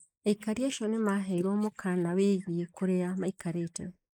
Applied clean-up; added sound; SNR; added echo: neural mask model Resemble Enhance denoiser.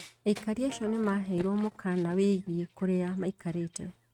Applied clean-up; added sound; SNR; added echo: neural mask model RNNoise.